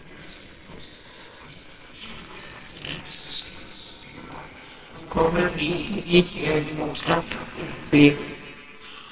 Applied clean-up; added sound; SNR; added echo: neural separator model SepFormer WHAMR!.